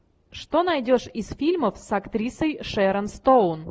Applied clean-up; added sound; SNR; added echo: none; none; none; none.